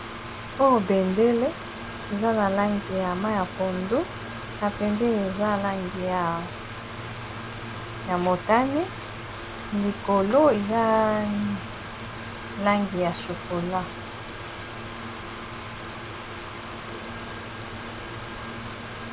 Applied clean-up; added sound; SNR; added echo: none; Mechanical fan; 9 dB; none.